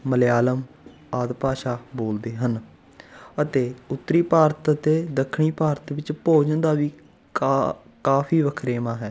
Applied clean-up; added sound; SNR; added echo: none; none; none; none.